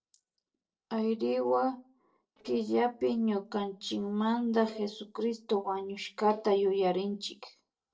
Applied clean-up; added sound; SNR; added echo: neural separator model SepFormer DNS4.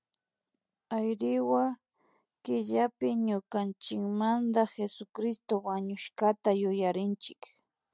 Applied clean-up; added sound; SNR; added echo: none; none; none; none.